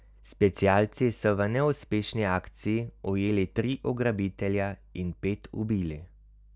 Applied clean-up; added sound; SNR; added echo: none; none; none; none.